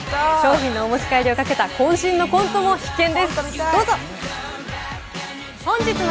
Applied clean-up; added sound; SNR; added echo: none; none; none; none.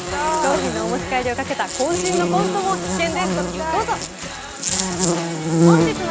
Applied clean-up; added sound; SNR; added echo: none; Buzz; -1 dB; none.